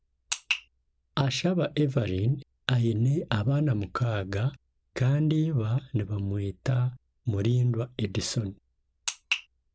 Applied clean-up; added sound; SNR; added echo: none; none; none; none.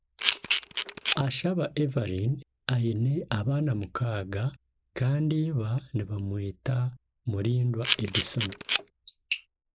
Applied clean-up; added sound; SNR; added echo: neural mask model Resemble Enhance denoiser.